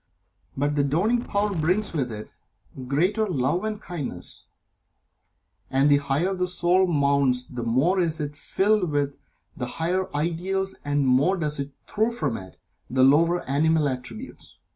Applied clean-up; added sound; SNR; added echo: none; Wind; 14 dB; none.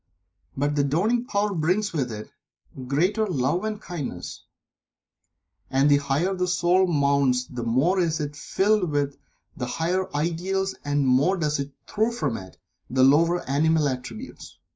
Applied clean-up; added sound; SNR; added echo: neural mask model Resemble Enhance denoiser.